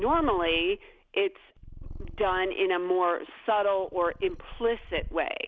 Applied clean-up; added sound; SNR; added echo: none; Purr; 15 dB; none.